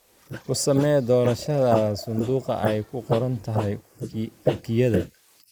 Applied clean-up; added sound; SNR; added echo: neural mask model Resemble Enhance denoiser.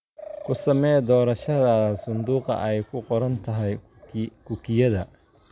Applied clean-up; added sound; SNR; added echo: none; none; none; none.